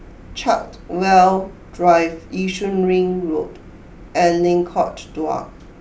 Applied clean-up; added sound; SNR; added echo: none; none; none; none.